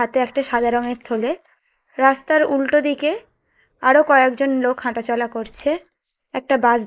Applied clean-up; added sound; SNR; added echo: neural mask model Resemble Enhance denoiser.